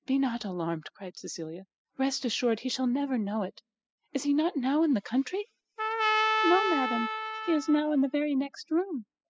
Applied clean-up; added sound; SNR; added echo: classical method spectral subtraction.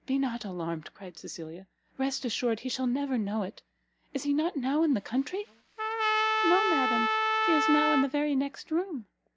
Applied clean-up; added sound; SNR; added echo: none; Trumpet; -1 dB; none.